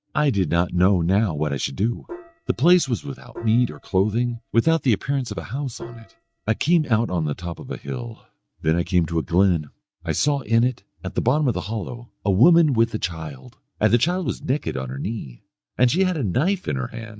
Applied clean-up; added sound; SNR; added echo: neural mask model RNNoise.